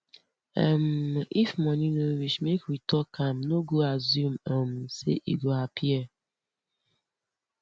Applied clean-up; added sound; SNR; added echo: none; none; none; none.